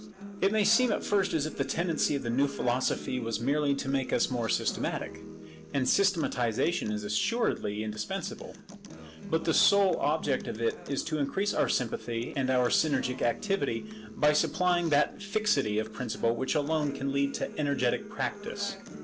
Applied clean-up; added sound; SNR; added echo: none; Acoustic guitar; 14 dB; none.